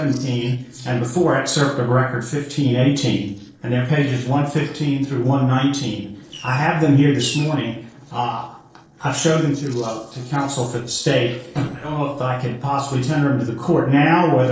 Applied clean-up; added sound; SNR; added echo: neural separator model SepFormer DNS4.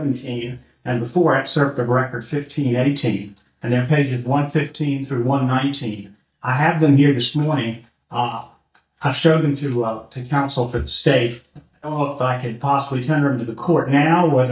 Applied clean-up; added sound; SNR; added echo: neural mask model DeepFilterNet 3.